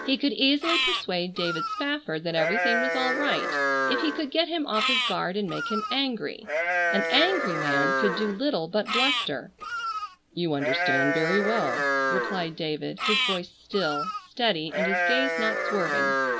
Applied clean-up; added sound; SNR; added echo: none; Livestock, farm animals, working animals; -1 dB; none.